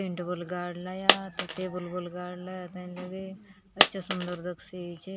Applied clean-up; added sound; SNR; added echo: none; Coin (dropping); -5 dB; none.